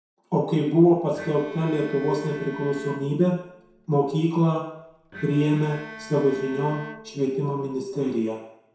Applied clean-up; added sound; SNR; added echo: none; Bowed string instrument; 18 dB; reverberation time 0.7 s.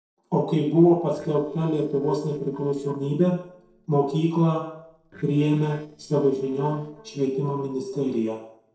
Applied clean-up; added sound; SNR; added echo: neural separator model SepFormer DNS4.